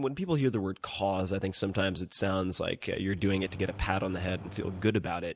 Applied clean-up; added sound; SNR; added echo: none; Engine starting; 16 dB; none.